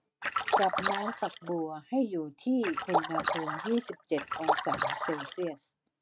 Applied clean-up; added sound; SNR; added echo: neural mask model RNNoise.